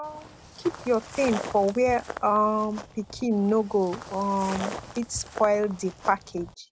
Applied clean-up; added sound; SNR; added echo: none; Walk, footsteps; 13 dB; none.